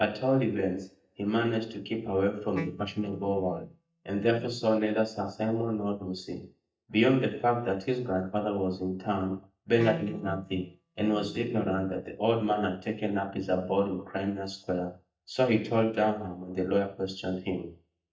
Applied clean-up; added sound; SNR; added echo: neural mask model DeepFilterNet 3.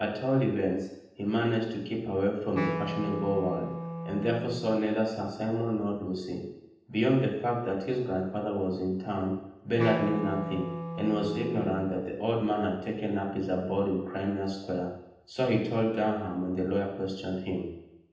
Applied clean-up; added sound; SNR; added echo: none; Wind instrument, woodwind instrument; 7 dB; reverberation time 0.9 s.